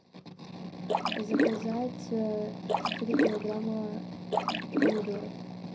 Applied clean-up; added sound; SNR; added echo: none; Splash, splatter; -3 dB; reverberation time 0.4 s.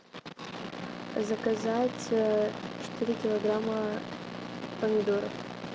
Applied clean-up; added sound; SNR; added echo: none; none; none; none.